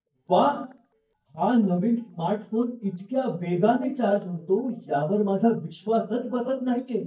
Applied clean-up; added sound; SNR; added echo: neural mask model DeepFilterNet 3.